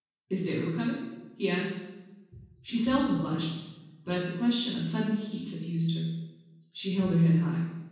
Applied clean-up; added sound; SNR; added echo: none; none; none; reverberation time 1.2 s.